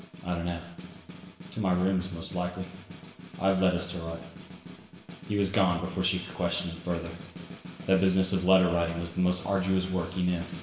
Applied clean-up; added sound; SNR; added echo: none; Snare drum; 15 dB; reverberation time 1.1 s.